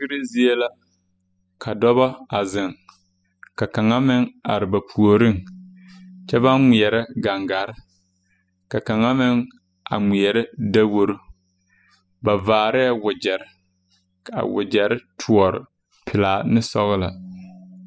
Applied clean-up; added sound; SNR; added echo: classical method spectral subtraction.